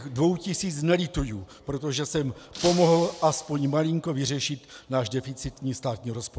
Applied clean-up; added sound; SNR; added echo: none; Shatter; 13 dB; none.